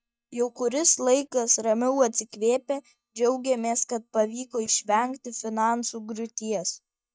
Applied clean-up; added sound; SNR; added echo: neural mask model DeepFilterNet 3.